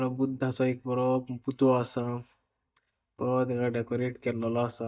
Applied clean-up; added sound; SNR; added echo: neural mask model DeepFilterNet 3.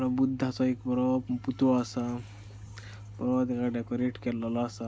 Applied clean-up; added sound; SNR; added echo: none; none; none; none.